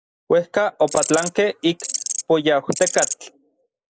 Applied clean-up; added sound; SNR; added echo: neural mask model Resemble Enhance denoiser.